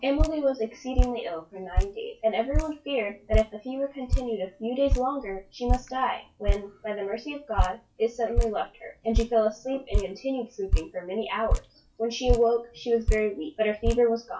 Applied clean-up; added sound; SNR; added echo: classical method WPE with log-MMSE.